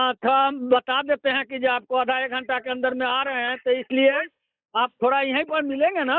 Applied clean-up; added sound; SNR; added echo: neural mask model Resemble Enhance denoiser.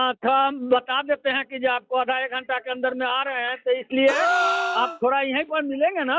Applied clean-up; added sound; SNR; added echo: classical method log-MMSE.